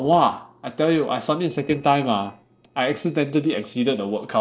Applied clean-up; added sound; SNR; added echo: neural separator model SepFormer DNS4.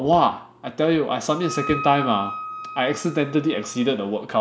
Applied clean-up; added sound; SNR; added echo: none; Wind instrument, woodwind instrument; 11 dB; none.